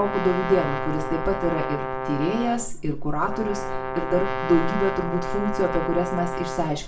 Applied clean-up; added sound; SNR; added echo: none; Brass instrument; 5 dB; reverberation time 0.3 s.